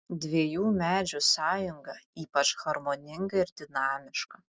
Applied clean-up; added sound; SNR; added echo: none; none; none; none.